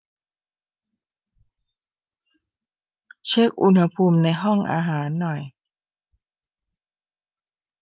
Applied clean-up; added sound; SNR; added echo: none; none; none; none.